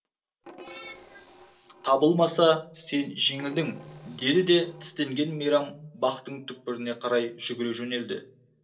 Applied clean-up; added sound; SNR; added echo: none; Percussion; 19 dB; reverberation time 0.2 s.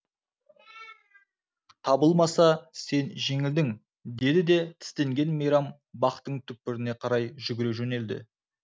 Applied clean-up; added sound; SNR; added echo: none; none; none; none.